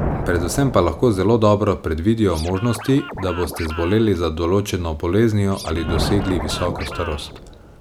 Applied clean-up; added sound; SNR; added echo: none; Scratching (performance technique) + Thunder; 10 dB; none.